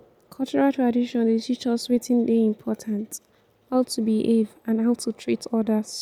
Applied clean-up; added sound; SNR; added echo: none; none; none; none.